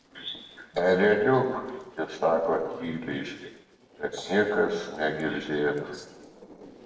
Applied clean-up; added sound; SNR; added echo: neural separator model SepFormer DNS4.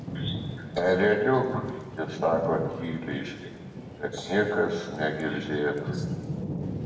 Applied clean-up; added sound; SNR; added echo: none; Thunder / Rain; 7 dB; reverberation time 1.1 s.